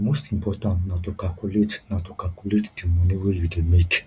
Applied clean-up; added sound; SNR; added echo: none; none; none; none.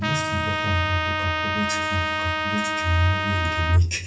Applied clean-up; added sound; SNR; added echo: none; Trumpet; 1 dB; reverberation time 2.1 s.